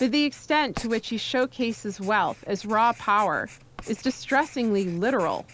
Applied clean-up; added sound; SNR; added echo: none; Writing; 20 dB; none.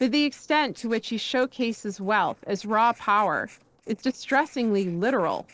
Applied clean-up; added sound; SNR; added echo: neural separator model SepFormer DNS4.